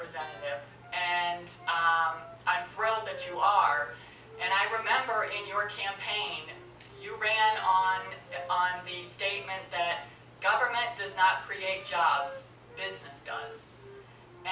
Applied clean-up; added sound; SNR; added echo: none; Wind instrument, woodwind instrument + Guitar; 19 dB; none.